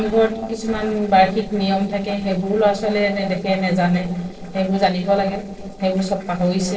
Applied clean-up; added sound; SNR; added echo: neural separator model SepFormer DNS4.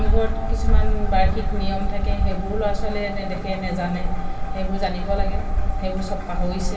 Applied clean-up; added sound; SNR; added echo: none; Wind; 17 dB; reverberation time 2.7 s.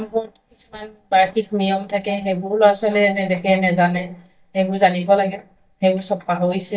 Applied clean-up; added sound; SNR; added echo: neural mask model DeepFilterNet 3.